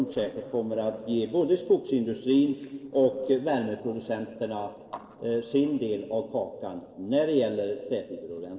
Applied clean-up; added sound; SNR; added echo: neural separator model SepFormer DNS4.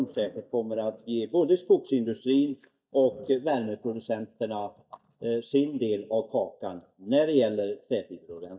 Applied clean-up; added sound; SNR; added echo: neural mask model DeepFilterNet 3.